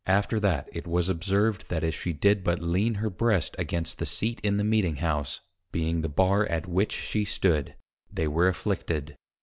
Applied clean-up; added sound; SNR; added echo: none; none; none; none.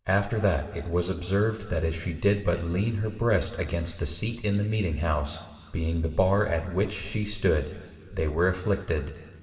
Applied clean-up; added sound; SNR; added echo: none; none; none; reverberation time 2.3 s.